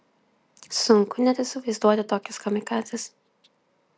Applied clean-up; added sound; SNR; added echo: none; none; none; none.